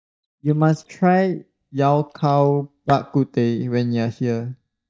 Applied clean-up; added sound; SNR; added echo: neural mask model DeepFilterNet 3.